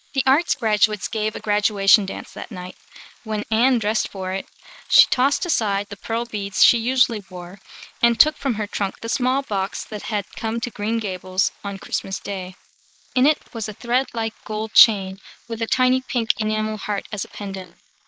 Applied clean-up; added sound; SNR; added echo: neural mask model Resemble Enhance denoiser.